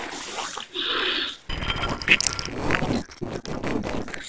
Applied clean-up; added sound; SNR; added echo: neural separator model SepFormer DNS4.